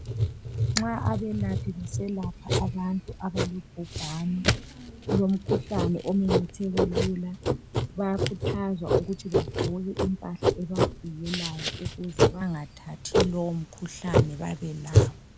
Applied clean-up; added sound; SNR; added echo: none; Writing; -3 dB; none.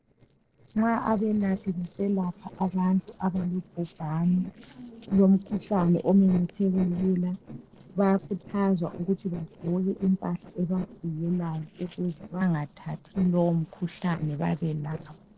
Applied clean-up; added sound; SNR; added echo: neural separator model SepFormer DNS4.